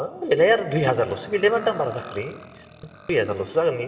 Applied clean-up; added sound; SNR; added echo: none; Burping, eructation; 20 dB; reverberation time 2.6 s.